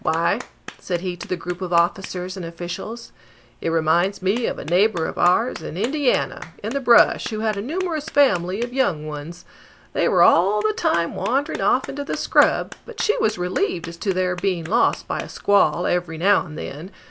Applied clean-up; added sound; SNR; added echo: none; Clapping; 20 dB; none.